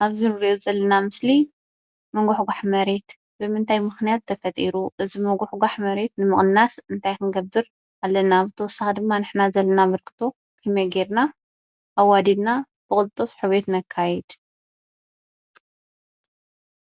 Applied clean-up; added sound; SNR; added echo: none; none; none; none.